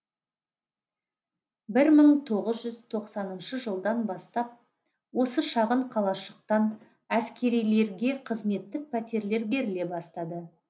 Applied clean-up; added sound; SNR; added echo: none; none; none; none.